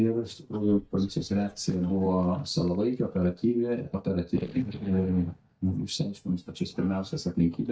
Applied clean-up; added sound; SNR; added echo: neural mask model DeepFilterNet 3.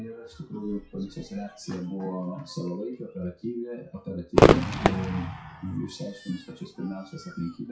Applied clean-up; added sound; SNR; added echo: classical method WPE with log-MMSE.